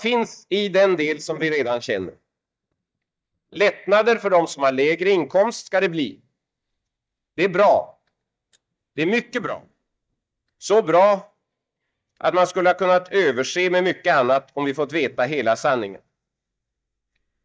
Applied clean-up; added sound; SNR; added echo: neural mask model DeepFilterNet 3.